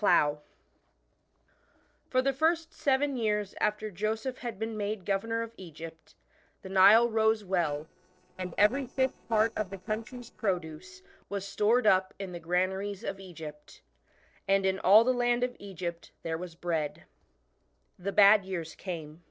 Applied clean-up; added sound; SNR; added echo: neural separator model SepFormer DNS4.